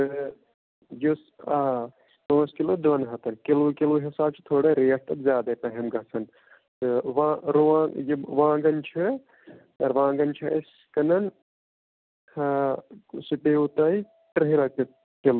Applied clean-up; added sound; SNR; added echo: none; none; none; none.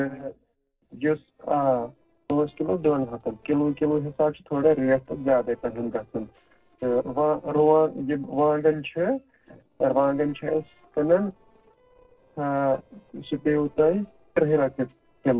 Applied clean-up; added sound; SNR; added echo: neural separator model SepFormer DNS4.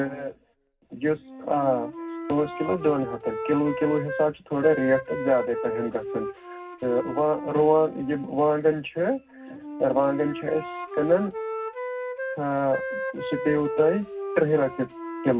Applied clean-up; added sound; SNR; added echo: none; Wind instrument, woodwind instrument; 9 dB; reverberation time 0.4 s.